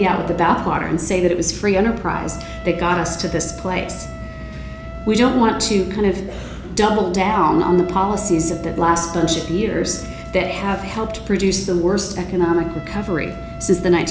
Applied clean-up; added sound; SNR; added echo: none; Wind instrument, woodwind instrument; 19 dB; none.